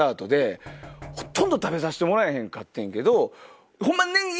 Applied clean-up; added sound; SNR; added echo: none; Knock; 19 dB; none.